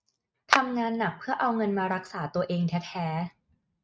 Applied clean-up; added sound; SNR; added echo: neural mask model RNNoise.